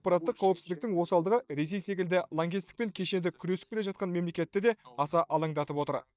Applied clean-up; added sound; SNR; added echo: neural mask model DeepFilterNet 3.